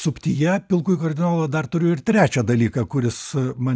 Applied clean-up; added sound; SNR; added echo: none; none; none; none.